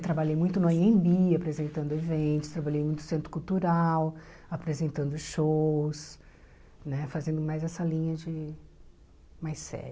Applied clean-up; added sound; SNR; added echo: none; none; none; none.